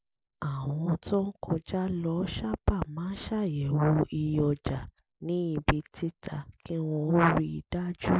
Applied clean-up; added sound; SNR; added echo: none; none; none; none.